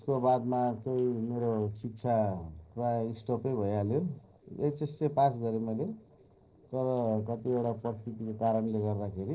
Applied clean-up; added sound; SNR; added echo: neural separator model SepFormer DNS4.